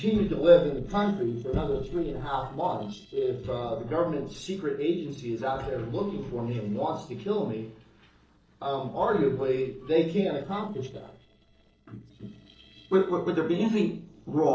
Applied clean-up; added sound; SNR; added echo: neural separator model SepFormer DNS4.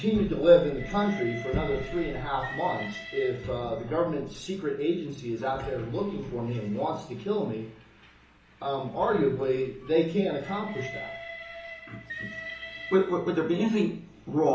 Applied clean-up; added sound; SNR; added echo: none; Train; 16 dB; reverberation time 0.8 s.